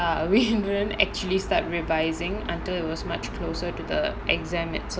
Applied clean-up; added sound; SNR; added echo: none; none; none; none.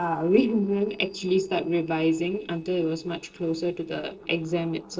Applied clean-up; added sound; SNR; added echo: neural separator model SepFormer DNS4.